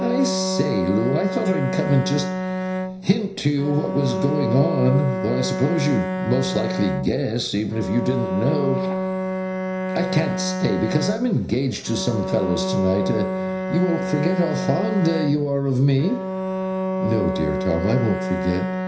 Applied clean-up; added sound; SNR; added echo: none; Bowed string instrument; 3 dB; reverberation time 0.5 s.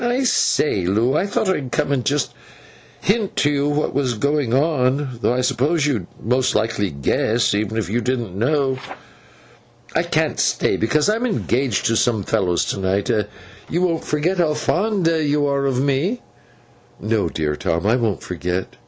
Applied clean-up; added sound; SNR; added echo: none; none; none; none.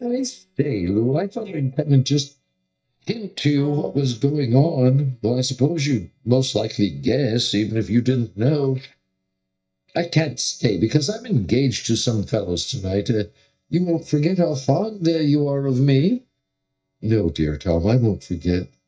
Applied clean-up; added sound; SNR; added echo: neural mask model DeepFilterNet 3.